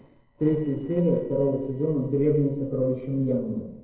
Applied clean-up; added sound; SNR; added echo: neural separator model SepFormer DNS4.